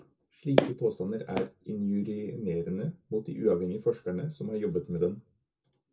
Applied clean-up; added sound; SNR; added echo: none; Walk, footsteps; 2 dB; reverberation time 0.2 s.